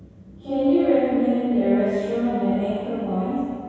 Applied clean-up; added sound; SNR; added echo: none; none; none; reverberation time 2.0 s.